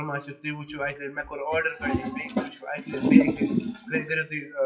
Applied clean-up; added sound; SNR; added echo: classical method WPE with log-MMSE.